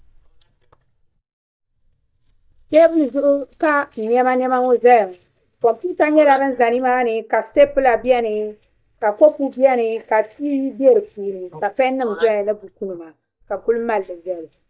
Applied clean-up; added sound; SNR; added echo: neural mask model DeepFilterNet 3.